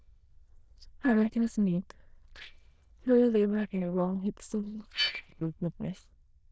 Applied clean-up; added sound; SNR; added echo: neural diffusion model UNIVERSE++.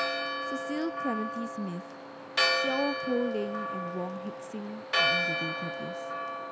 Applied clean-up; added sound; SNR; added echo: none; Church bell; -4 dB; none.